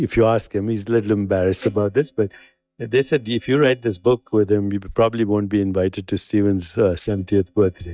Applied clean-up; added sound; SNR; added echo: neural mask model DeepFilterNet 3.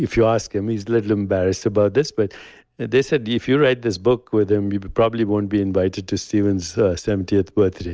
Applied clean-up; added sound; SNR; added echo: none; none; none; none.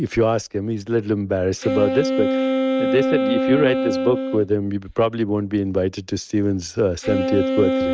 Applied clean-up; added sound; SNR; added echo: neural mask model RNNoise.